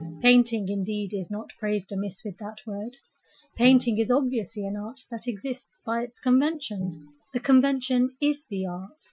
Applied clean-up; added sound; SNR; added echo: classical method Wiener filter.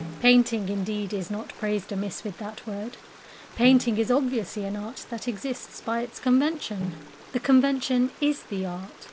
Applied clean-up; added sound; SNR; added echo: none; Snare drum + Stream; 18 dB; none.